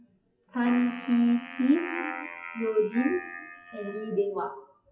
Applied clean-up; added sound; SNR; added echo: classical method WPE with log-MMSE.